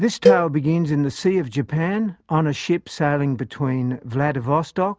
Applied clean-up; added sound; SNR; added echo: none; Cowbell; 2 dB; none.